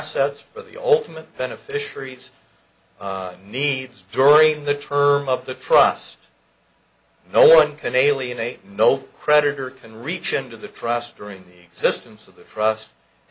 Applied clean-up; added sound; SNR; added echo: none; none; none; none.